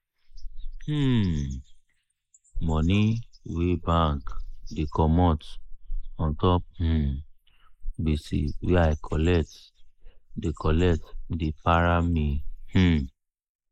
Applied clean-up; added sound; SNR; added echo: neural mask model Resemble Enhance denoiser.